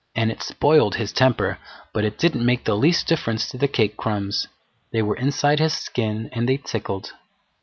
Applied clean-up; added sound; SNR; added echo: none; none; none; none.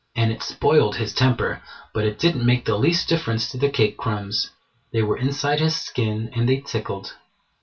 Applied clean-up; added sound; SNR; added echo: none; none; none; reverberation time 0.2 s.